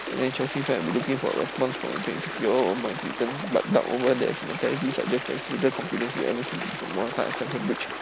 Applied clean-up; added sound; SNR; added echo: none; Stream; 7 dB; none.